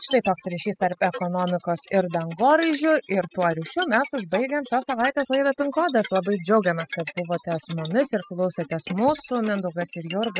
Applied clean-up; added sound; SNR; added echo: classical method spectral subtraction.